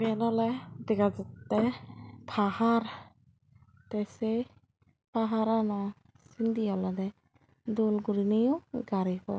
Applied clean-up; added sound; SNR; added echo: none; none; none; none.